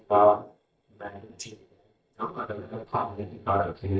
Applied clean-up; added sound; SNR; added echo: neural mask model DeepFilterNet 3.